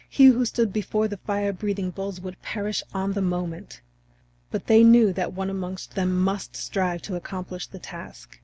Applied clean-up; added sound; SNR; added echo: none; none; none; none.